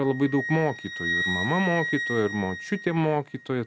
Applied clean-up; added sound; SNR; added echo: none; Wind instrument, woodwind instrument; 6 dB; none.